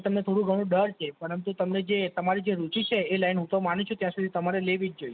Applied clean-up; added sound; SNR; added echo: none; none; none; none.